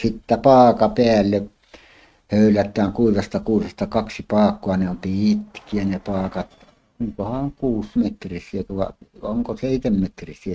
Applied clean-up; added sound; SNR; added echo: neural mask model RNNoise.